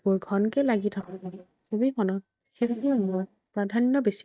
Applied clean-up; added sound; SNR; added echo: neural mask model DeepFilterNet 3.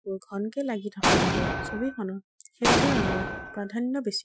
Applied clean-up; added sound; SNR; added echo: classical method Wiener filter.